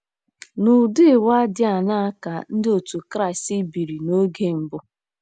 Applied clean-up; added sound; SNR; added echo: none; none; none; none.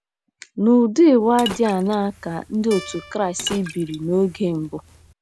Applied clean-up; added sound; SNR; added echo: none; Guitar + Liquid; 16 dB; none.